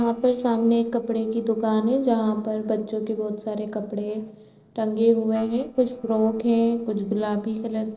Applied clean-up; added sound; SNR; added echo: neural separator model SepFormer DNS4.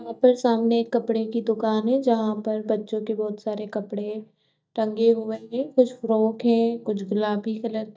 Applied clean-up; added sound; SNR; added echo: neural mask model DeepFilterNet 3.